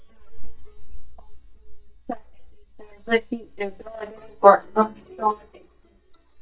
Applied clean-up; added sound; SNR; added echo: neural mask model DeepFilterNet 3.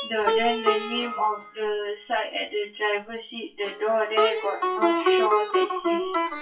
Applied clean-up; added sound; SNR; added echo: classical method WPE with log-MMSE.